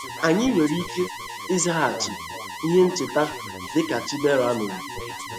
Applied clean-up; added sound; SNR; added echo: none; Alarm; 10 dB; none.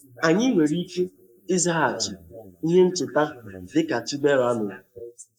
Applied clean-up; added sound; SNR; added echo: neural mask model Resemble Enhance denoiser.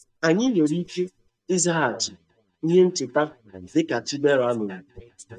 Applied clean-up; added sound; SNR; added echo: neural mask model DeepFilterNet 3.